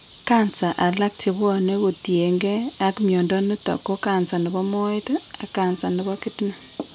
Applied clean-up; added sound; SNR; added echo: none; none; none; none.